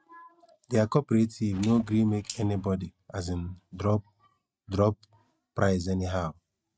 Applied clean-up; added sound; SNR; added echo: neural mask model RNNoise.